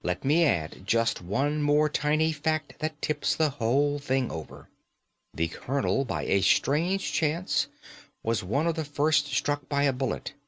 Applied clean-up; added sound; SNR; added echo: none; none; none; none.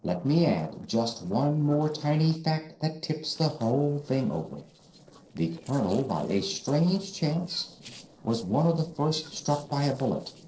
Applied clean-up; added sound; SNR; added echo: neural separator model SepFormer DNS4.